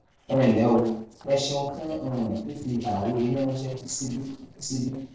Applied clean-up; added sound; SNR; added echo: neural separator model SepFormer DNS4.